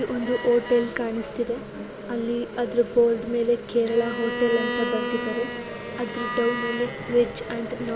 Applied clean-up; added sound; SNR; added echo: none; Bowed string instrument; 9 dB; none.